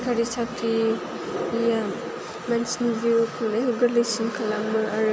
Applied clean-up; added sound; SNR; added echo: none; none; none; none.